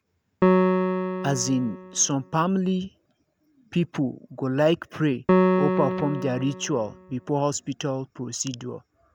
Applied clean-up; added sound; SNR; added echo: none; Piano; 0 dB; none.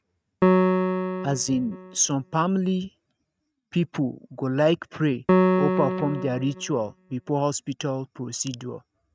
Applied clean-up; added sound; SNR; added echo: neural mask model RNNoise.